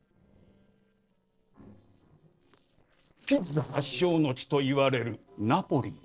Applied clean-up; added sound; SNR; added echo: neural separator model SepFormer DNS4.